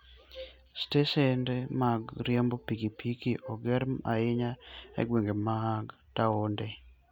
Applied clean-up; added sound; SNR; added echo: none; Wind instrument, woodwind instrument; 20 dB; none.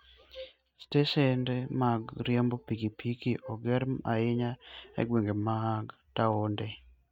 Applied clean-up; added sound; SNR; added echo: neural mask model RNNoise.